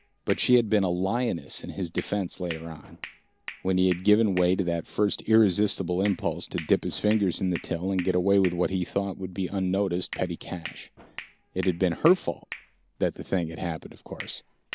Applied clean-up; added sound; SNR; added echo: none; Hands; 18 dB; none.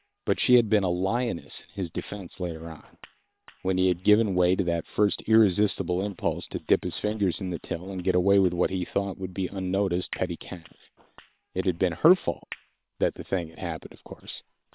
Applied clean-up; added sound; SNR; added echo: neural separator model SepFormer WHAM!.